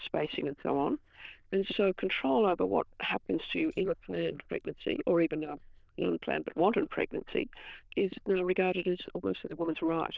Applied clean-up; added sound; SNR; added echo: neural diffusion model UNIVERSE++.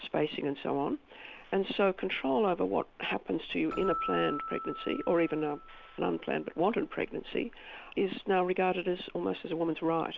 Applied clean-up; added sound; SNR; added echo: none; Keyboard (musical); 14 dB; none.